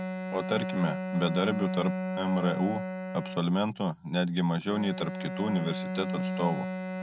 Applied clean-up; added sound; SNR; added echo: none; Bowed string instrument; 4 dB; none.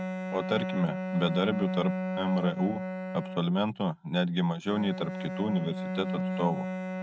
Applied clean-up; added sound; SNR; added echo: neural mask model RNNoise.